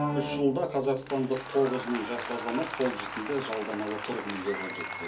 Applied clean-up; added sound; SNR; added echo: none; Applause; 6 dB; reverberation time 0.3 s.